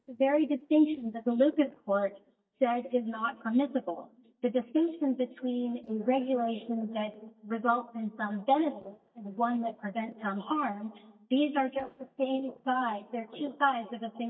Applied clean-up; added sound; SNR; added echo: neural mask model DeepFilterNet 3.